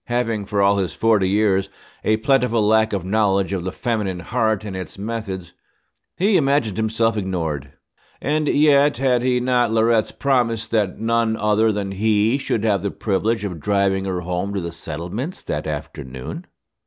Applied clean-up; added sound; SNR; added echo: none; none; none; none.